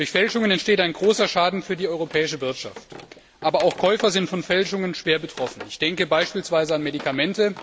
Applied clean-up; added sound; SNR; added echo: none; Wood; 20 dB; none.